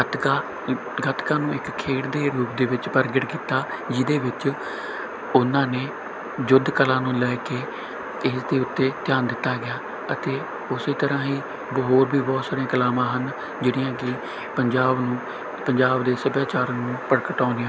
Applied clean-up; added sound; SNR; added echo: none; none; none; none.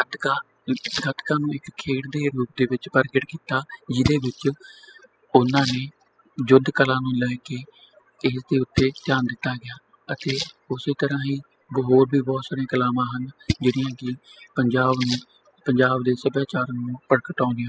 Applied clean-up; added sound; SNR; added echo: classical method spectral subtraction.